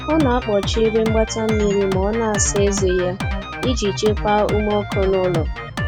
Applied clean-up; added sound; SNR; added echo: none; Drum kit; 5 dB; none.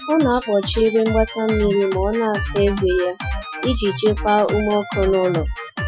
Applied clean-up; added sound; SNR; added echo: classical method Wiener filter.